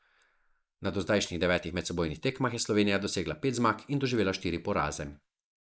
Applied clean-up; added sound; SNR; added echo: neural mask model Resemble Enhance denoiser.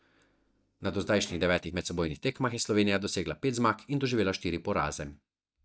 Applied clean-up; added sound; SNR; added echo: neural mask model DeepFilterNet 3.